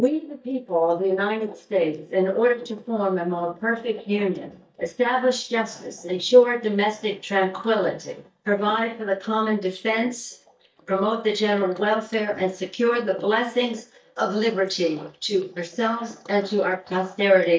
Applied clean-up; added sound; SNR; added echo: neural mask model DeepFilterNet 3.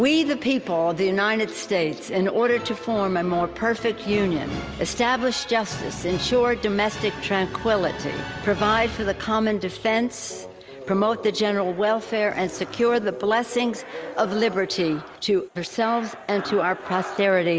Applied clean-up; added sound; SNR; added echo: none; none; none; none.